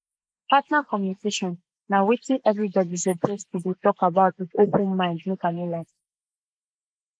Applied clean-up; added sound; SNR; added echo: neural mask model Resemble Enhance denoiser.